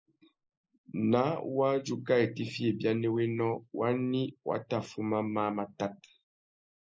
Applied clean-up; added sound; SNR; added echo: neural mask model Resemble Enhance denoiser.